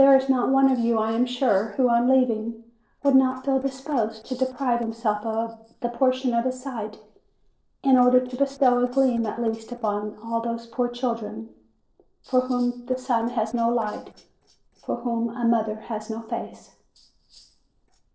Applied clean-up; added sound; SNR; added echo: neural separator model SepFormer DNS4.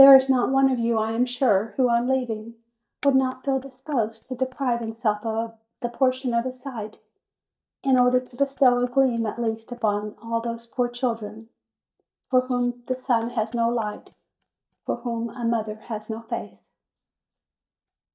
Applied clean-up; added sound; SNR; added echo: neural mask model DeepFilterNet 3.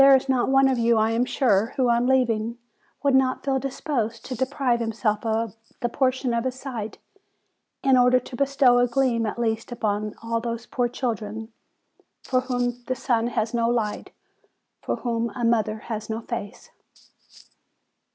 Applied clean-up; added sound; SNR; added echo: none; none; none; none.